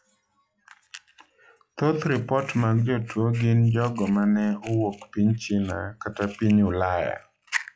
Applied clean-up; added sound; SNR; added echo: classical method log-MMSE.